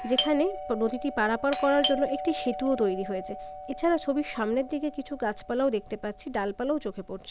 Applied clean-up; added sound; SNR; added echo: none; Doorbell; 8 dB; none.